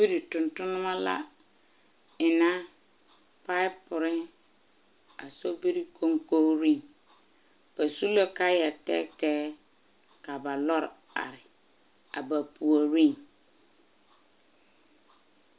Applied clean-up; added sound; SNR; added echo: none; none; none; none.